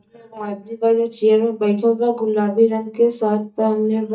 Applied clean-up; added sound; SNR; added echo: neural mask model DeepFilterNet 3.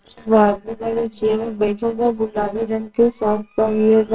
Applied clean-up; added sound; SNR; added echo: neural separator model SepFormer WHAMR!.